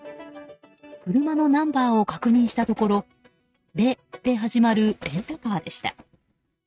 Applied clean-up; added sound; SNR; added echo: neural mask model RNNoise.